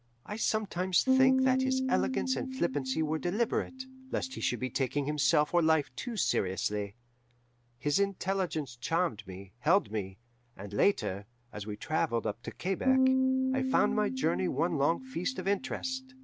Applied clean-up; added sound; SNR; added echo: none; Piano; 4 dB; none.